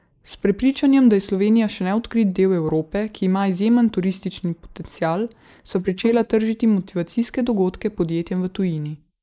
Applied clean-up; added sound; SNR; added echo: neural mask model Resemble Enhance denoiser.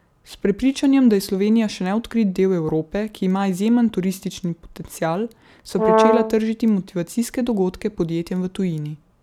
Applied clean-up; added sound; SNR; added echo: none; Brass instrument; -3 dB; none.